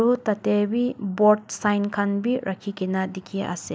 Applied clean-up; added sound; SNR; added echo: none; none; none; none.